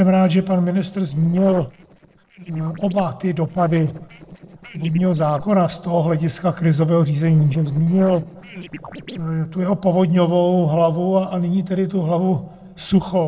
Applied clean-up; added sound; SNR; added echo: neural separator model SepFormer DNS4.